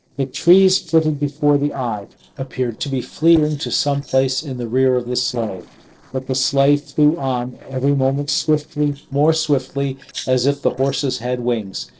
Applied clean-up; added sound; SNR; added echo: neural separator model SepFormer DNS4.